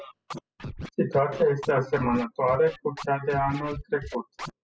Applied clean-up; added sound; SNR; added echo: classical method spectral subtraction.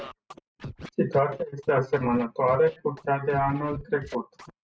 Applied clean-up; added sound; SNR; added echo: neural mask model RNNoise.